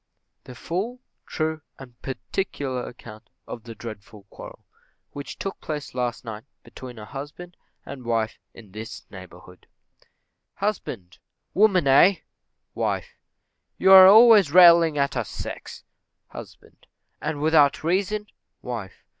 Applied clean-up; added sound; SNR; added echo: none; none; none; none.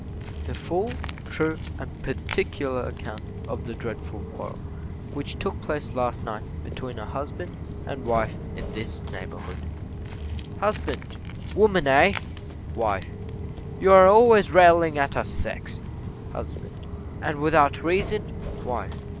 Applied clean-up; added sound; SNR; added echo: none; Walk, footsteps; 8 dB; none.